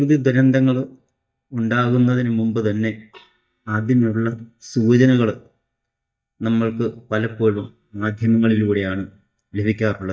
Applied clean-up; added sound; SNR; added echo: neural mask model DeepFilterNet 3.